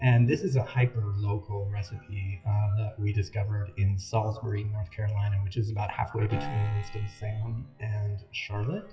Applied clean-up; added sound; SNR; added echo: classical method WPE with log-MMSE.